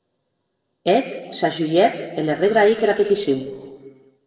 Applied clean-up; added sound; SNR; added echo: neural separator model SepFormer DNS4.